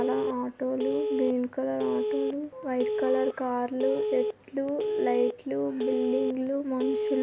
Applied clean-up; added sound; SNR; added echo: none; Telephone; 1 dB; none.